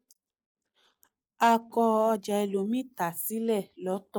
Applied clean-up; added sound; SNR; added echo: neural mask model DeepFilterNet 3.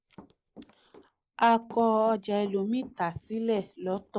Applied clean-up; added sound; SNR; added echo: neural mask model Resemble Enhance denoiser.